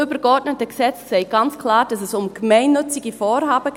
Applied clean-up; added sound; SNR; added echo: none; none; none; none.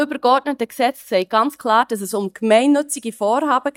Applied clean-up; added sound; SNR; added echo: neural mask model DeepFilterNet 3.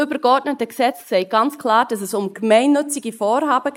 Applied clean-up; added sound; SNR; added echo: neural mask model Resemble Enhance denoiser.